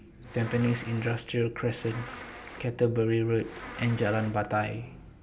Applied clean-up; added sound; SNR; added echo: none; Insect; 14 dB; none.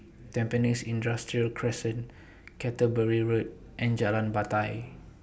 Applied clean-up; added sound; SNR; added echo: none; none; none; none.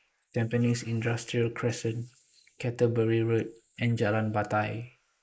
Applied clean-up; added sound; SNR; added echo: neural mask model Resemble Enhance denoiser.